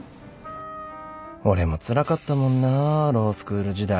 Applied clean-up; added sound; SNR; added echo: none; Wind instrument, woodwind instrument; 17 dB; none.